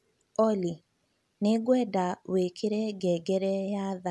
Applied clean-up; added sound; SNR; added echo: none; none; none; none.